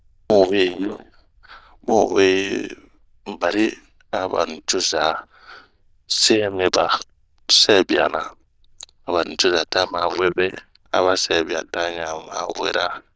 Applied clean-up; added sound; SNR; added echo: neural diffusion model UNIVERSE++.